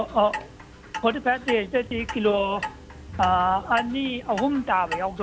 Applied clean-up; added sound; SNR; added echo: none; Clock; 11 dB; none.